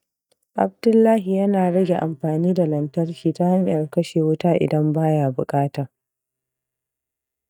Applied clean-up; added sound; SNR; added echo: neural mask model DeepFilterNet 3.